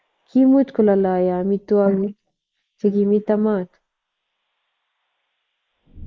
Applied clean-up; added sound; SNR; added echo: neural mask model Resemble Enhance denoiser.